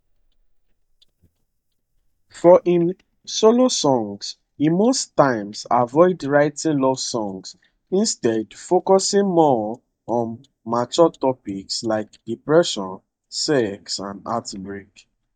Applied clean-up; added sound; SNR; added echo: neural mask model DeepFilterNet 3.